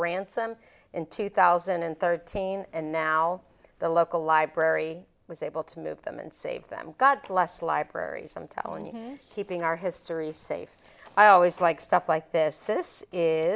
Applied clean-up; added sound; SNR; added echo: none; none; none; none.